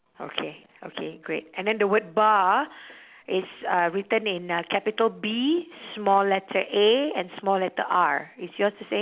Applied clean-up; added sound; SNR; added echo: none; none; none; none.